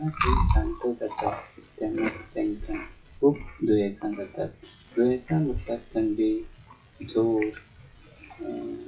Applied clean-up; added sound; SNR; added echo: classical method WPE with log-MMSE.